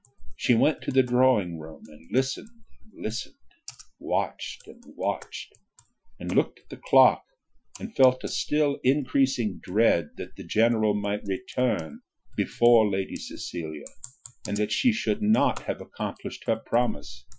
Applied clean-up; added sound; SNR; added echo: classical method Wiener filter.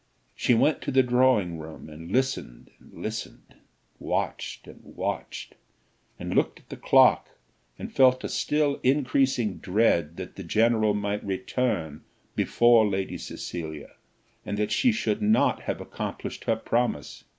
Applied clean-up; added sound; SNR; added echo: none; none; none; none.